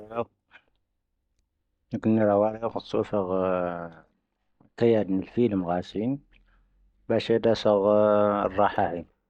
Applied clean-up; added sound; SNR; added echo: neural mask model DeepFilterNet 3.